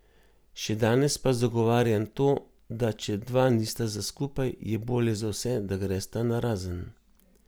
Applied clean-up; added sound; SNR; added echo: none; none; none; none.